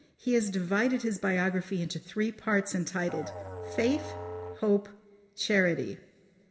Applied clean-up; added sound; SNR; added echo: none; Musical instrument; 11 dB; reverberation time 1.2 s.